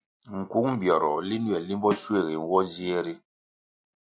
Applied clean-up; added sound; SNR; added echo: none; Snare drum; 13 dB; none.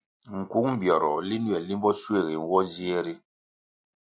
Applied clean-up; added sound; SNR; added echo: none; none; none; none.